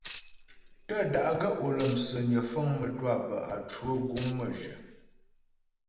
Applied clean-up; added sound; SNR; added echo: none; Tambourine; 2 dB; reverberation time 1.0 s.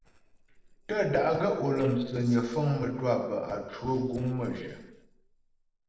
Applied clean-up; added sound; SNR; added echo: neural separator model SepFormer DNS4.